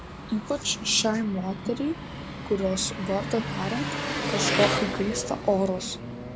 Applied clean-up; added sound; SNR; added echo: none; Engine; 3 dB; none.